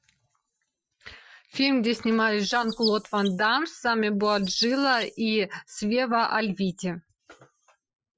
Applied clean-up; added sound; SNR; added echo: classical method Wiener filter.